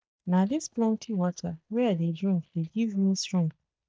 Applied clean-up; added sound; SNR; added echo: neural mask model DeepFilterNet 3.